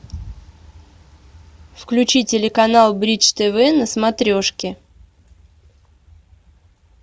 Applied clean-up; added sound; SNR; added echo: none; none; none; none.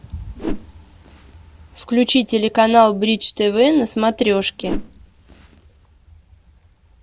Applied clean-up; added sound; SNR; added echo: none; Whoosh, swoosh, swish; 14 dB; none.